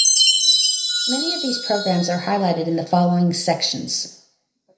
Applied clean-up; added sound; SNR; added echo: none; Chime; 0 dB; reverberation time 0.5 s.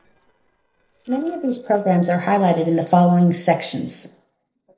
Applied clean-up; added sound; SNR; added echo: neural separator model SepFormer DNS4.